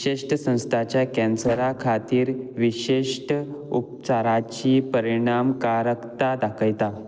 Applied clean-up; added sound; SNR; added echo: neural separator model SepFormer DNS4.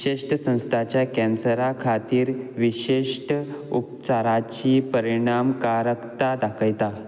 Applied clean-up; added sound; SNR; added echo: none; none; none; none.